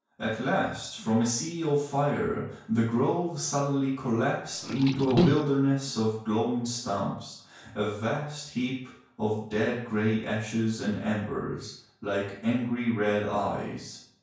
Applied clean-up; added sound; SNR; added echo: none; Liquid; -1 dB; reverberation time 0.5 s.